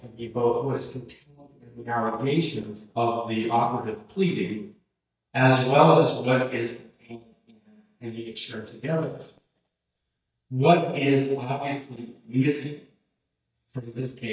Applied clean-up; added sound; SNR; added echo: neural mask model DeepFilterNet 3.